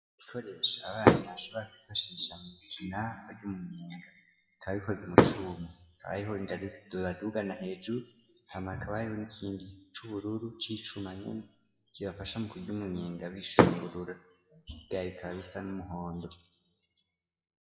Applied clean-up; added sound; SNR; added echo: classical method WPE with log-MMSE.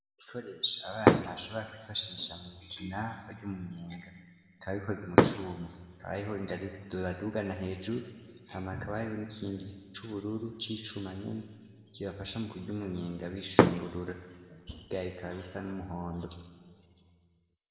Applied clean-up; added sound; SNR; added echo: none; Fireworks; -5 dB; reverberation time 2.0 s.